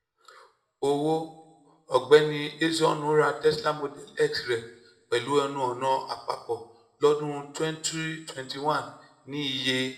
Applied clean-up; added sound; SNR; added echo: none; none; none; reverberation time 0.7 s.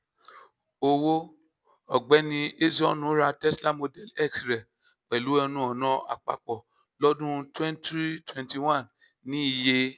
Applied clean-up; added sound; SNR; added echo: none; none; none; none.